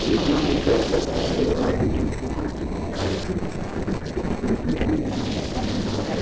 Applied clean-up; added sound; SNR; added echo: neural separator model SepFormer DNS4.